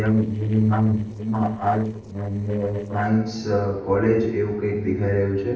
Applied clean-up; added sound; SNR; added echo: neural separator model SepFormer DNS4.